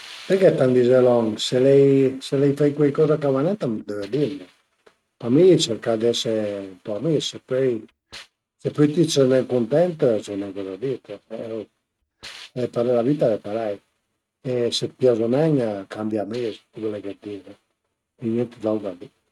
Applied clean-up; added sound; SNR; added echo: neural mask model RNNoise.